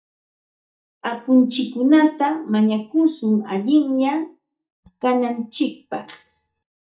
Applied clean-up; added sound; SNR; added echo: neural mask model DeepFilterNet 3.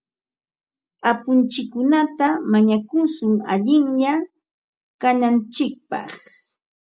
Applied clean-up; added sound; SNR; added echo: none; none; none; none.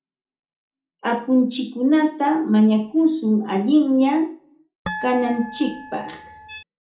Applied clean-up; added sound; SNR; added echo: none; Harp; 13 dB; reverberation time 0.4 s.